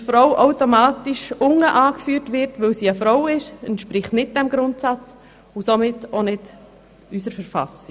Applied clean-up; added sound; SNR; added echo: none; none; none; none.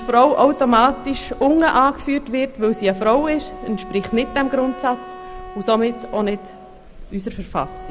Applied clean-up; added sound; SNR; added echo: none; Bird / Dog + Wind instrument, woodwind instrument; 15 dB; none.